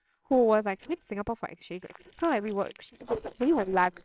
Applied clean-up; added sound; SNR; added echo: neural separator model SepFormer WHAMR!.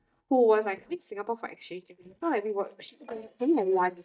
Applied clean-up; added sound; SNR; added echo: neural mask model DeepFilterNet 3.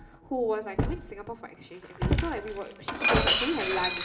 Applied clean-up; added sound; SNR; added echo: none; Shatter; -3 dB; reverberation time 0.9 s.